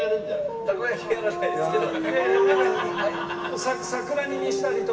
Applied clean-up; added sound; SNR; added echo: none; Dog; 1 dB; reverberation time 2.3 s.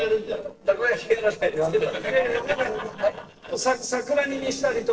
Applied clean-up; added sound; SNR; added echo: neural separator model SepFormer DNS4.